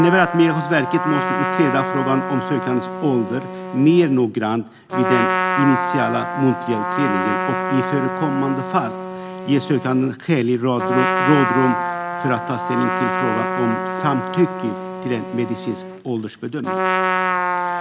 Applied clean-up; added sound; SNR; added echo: none; Trumpet; 3 dB; none.